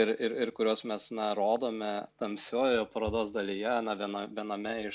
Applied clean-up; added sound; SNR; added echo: none; none; none; none.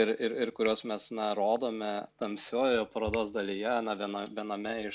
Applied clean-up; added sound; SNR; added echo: none; Finger snapping + Cutlery, silverware; 20 dB; none.